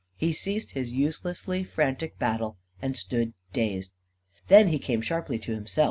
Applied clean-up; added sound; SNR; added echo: none; none; none; none.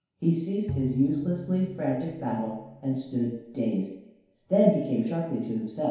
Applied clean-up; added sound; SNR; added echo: none; Bowed string instrument; 10 dB; reverberation time 0.8 s.